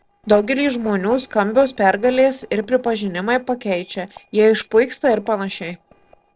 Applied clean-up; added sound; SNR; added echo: neural separator model SepFormer DNS4.